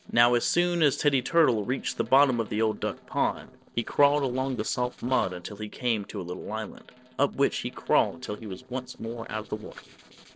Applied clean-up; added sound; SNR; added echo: neural separator model SepFormer DNS4.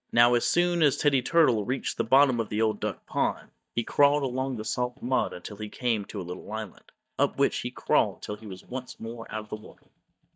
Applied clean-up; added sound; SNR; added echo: neural mask model DeepFilterNet 3.